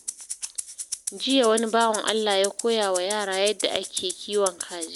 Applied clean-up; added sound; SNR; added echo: none; Rattle (instrument); 10 dB; none.